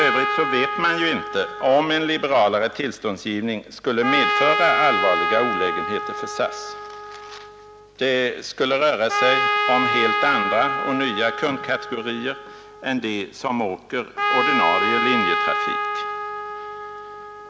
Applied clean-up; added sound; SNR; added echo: none; Trumpet; 2 dB; none.